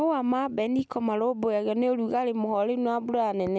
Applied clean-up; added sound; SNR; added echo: none; none; none; none.